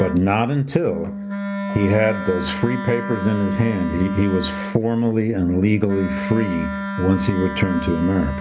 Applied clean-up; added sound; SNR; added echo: none; Wind instrument, woodwind instrument; 7 dB; none.